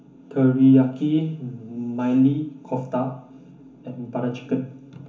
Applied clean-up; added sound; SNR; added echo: none; none; none; reverberation time 0.3 s.